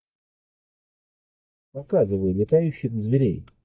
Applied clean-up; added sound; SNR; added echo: neural mask model DeepFilterNet 3.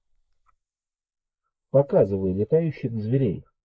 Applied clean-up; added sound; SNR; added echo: neural mask model Resemble Enhance denoiser.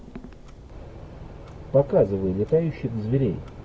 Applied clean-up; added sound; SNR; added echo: none; Clock; 18 dB; none.